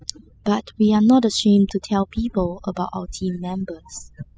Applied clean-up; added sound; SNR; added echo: classical method spectral subtraction.